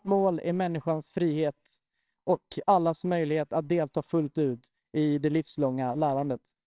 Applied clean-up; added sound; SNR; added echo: neural separator model SepFormer WHAMR!.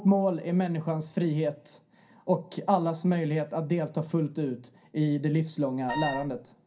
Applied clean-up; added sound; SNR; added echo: none; Wind instrument, woodwind instrument; 8 dB; reverberation time 0.3 s.